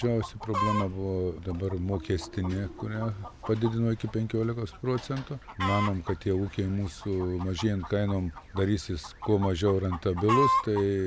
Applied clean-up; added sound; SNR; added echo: none; Chicken, rooster; 8 dB; none.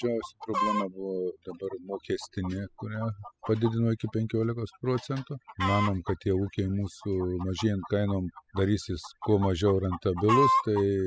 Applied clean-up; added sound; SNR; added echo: classical method spectral subtraction.